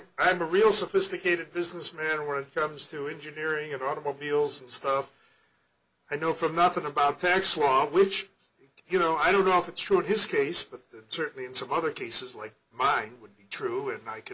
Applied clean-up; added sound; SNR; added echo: none; none; none; none.